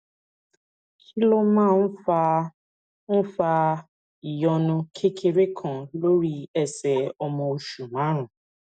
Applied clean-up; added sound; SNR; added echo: none; none; none; none.